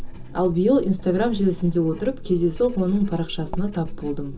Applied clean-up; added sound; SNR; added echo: none; Writing; 9 dB; reverberation time 0.2 s.